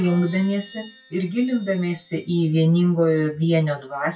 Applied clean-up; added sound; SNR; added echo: classical method WPE with log-MMSE.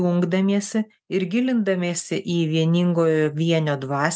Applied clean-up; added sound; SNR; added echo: none; none; none; none.